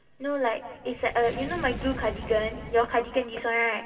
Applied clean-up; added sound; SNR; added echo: none; Fire; 13 dB; reverberation time 1.9 s.